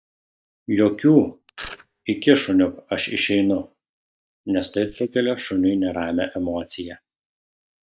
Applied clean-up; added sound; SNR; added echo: neural mask model DeepFilterNet 3.